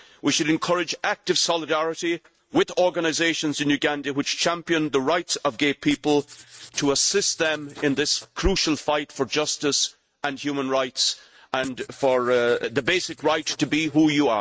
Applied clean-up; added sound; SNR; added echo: neural mask model RNNoise.